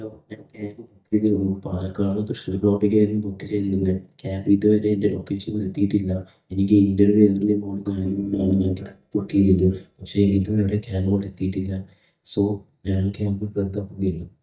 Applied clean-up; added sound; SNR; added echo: neural mask model DeepFilterNet 3.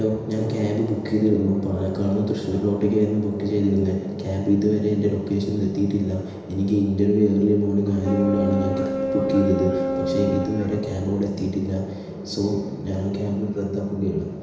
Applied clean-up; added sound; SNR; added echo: none; Boat, Water vehicle; 4 dB; reverberation time 1.0 s.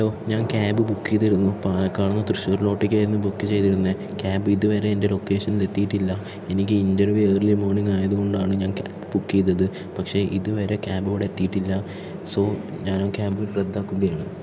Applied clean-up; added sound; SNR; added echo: none; none; none; none.